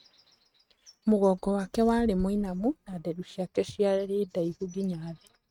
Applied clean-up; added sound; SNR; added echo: neural mask model RNNoise.